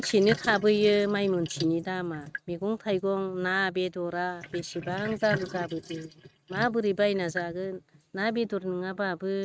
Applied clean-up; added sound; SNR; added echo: neural mask model RNNoise.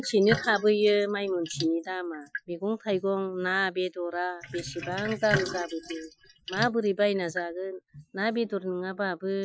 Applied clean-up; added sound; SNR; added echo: classical method Wiener filter.